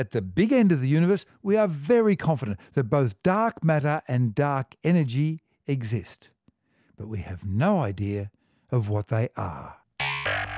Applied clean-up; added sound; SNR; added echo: none; none; none; none.